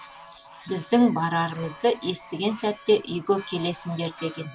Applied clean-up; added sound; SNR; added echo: none; Fowl + Church bell; 20 dB; none.